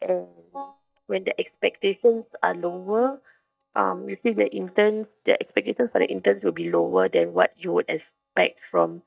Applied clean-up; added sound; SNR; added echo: neural mask model DeepFilterNet 3.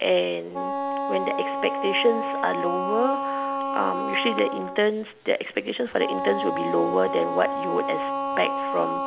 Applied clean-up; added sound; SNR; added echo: none; Wind instrument, woodwind instrument; 3 dB; none.